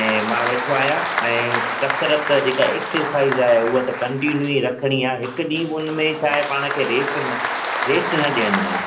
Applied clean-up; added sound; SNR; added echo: none; Applause; 4 dB; reverberation time 0.5 s.